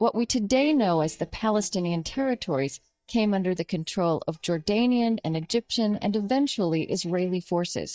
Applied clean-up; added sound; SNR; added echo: neural mask model DeepFilterNet 3.